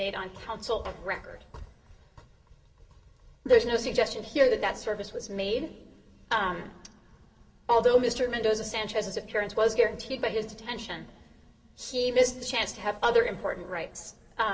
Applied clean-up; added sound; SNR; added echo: none; none; none; reverberation time 1.7 s.